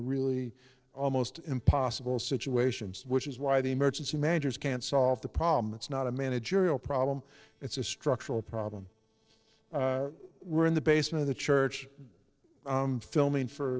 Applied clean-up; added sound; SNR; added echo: neural separator model SepFormer DNS4.